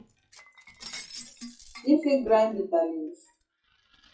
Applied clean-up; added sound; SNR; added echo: classical method WPE with log-MMSE.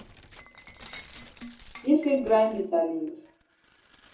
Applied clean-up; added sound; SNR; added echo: none; Shatter; 18 dB; reverberation time 0.5 s.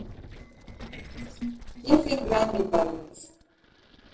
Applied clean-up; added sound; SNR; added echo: neural separator model SepFormer DNS4.